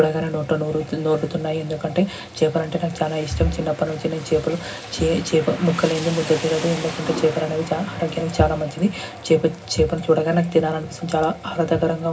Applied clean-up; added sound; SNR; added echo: none; Rain; 16 dB; reverberation time 0.4 s.